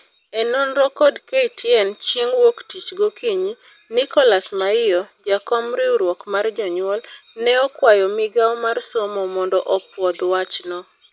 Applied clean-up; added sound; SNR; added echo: none; none; none; none.